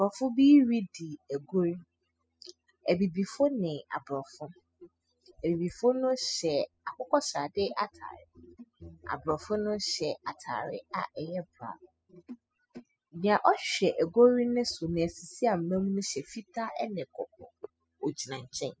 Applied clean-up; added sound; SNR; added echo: classical method spectral subtraction.